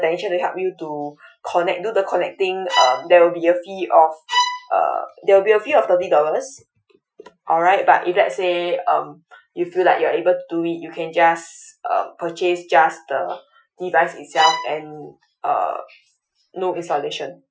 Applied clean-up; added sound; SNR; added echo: classical method Wiener filter.